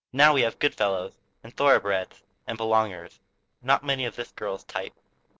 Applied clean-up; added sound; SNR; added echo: neural separator model SepFormer DNS4.